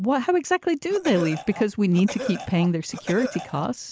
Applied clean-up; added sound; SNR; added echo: none; Cough; 12 dB; none.